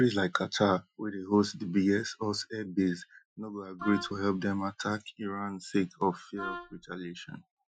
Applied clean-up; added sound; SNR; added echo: classical method Wiener filter.